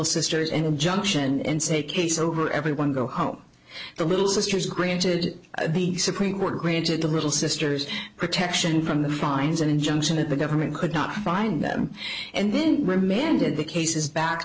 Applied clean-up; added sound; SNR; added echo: none; none; none; none.